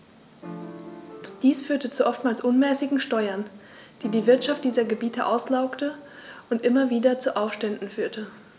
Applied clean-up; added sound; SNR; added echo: none; Piano; 19 dB; none.